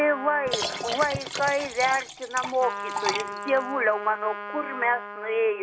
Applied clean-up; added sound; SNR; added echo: none; Trumpet + Liquid; 7 dB; none.